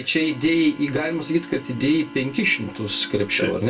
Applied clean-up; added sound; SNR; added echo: none; Organ; 16 dB; reverberation time 0.2 s.